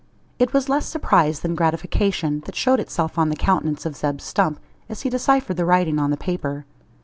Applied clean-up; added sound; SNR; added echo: none; none; none; none.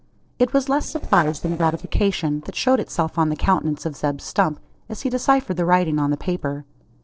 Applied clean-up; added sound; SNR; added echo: neural separator model SepFormer DNS4.